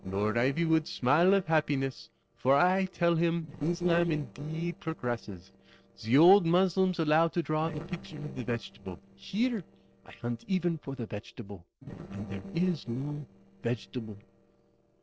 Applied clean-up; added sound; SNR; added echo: neural separator model SepFormer DNS4.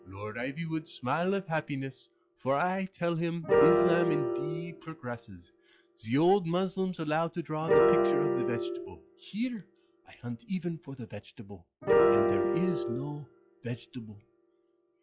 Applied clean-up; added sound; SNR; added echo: classical method log-MMSE.